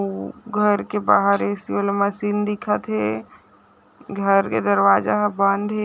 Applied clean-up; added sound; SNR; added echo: none; none; none; none.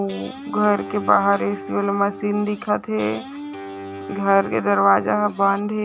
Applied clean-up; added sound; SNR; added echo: none; Guitar; 13 dB; none.